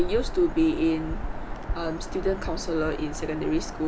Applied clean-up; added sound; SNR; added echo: none; Bird vocalization, bird call, bird song; 4 dB; none.